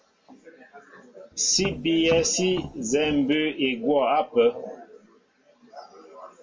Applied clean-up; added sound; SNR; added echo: none; Tap; 11 dB; reverberation time 0.2 s.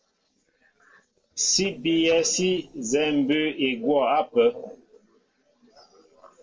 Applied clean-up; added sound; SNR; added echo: neural separator model SepFormer DNS4.